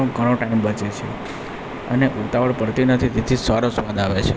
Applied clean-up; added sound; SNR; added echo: none; none; none; none.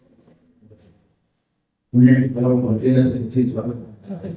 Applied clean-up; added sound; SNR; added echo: neural mask model DeepFilterNet 3.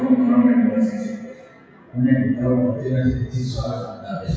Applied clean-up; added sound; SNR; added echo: classical method WPE with log-MMSE.